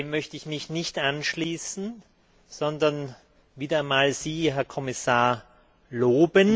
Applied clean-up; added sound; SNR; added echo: none; none; none; none.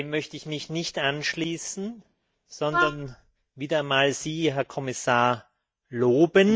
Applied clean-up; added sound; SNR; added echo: neural mask model DeepFilterNet 3.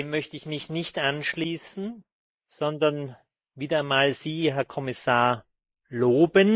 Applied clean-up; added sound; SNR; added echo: neural mask model Resemble Enhance denoiser.